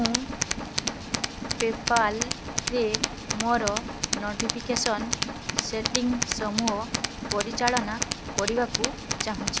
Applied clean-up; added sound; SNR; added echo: none; Tools; 1 dB; none.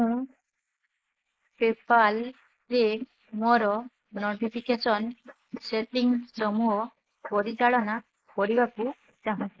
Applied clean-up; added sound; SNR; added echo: neural mask model Resemble Enhance denoiser.